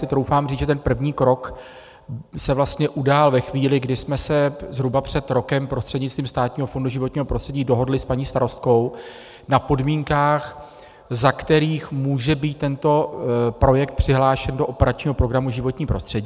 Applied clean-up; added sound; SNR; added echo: none; none; none; none.